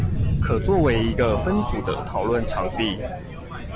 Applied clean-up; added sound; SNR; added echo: none; Thunder; 3 dB; none.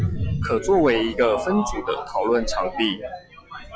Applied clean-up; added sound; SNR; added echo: classical method log-MMSE.